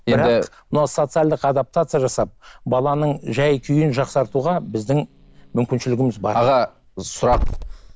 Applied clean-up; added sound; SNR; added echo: none; Growling / Hiss; 13 dB; none.